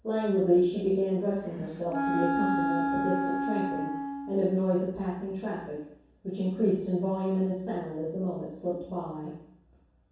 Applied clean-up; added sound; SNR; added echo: none; Wind instrument, woodwind instrument; 1 dB; reverberation time 0.7 s.